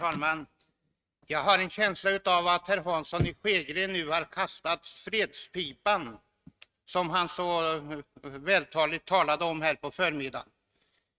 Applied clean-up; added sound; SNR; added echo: neural mask model RNNoise.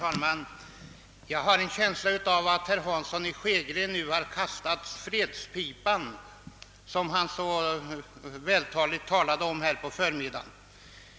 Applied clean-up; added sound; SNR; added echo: none; none; none; none.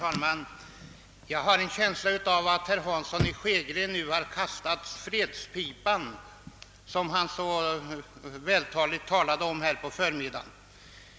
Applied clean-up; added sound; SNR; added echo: none; Chirp, tweet / Slam / Car; 15 dB; none.